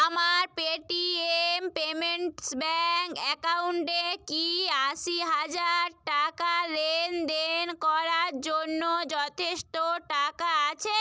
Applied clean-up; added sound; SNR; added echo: none; none; none; none.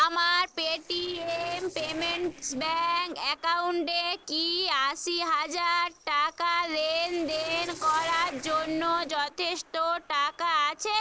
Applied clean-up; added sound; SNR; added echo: neural separator model SepFormer DNS4.